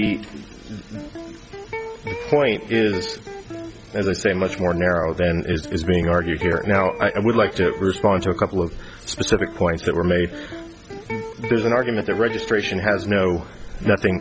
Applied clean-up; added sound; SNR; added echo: none; Electric guitar; 13 dB; none.